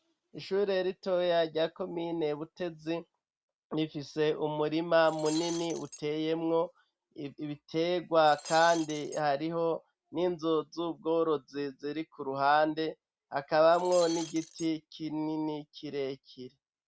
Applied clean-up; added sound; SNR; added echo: none; Shatter; 13 dB; none.